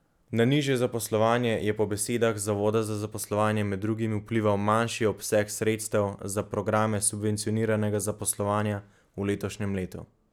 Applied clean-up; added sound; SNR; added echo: none; none; none; none.